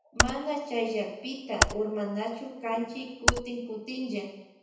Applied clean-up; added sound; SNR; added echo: none; Computer keyboard; -1 dB; reverberation time 0.9 s.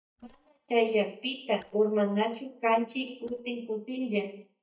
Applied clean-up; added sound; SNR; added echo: neural mask model DeepFilterNet 3.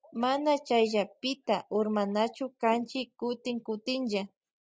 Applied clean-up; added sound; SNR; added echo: none; none; none; none.